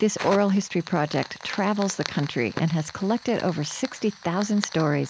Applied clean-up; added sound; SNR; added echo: none; Fire; 14 dB; none.